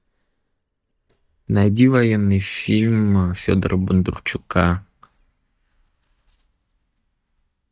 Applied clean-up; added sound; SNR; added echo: neural mask model DeepFilterNet 3.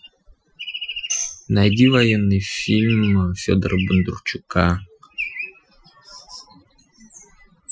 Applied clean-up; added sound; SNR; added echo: classical method Wiener filter.